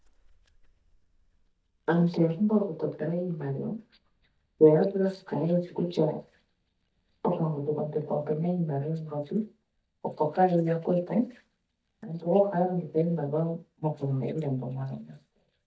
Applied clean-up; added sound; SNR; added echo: neural mask model DeepFilterNet 3.